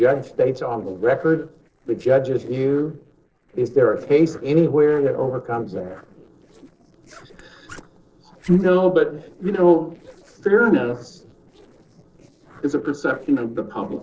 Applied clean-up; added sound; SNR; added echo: neural separator model SepFormer DNS4.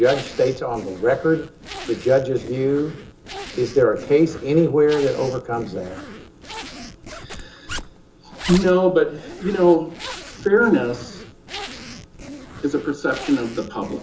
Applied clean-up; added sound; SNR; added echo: none; Zipper (clothing); 14 dB; reverberation time 0.2 s.